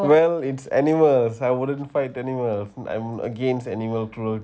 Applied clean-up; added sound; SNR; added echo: none; none; none; none.